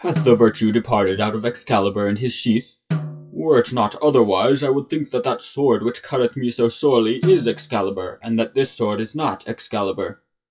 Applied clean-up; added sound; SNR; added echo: classical method WPE with log-MMSE.